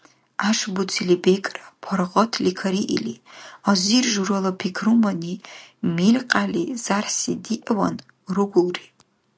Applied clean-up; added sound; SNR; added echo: none; none; none; none.